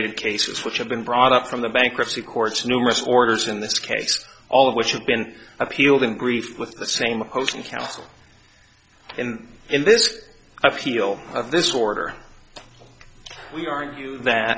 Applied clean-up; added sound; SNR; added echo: none; none; none; none.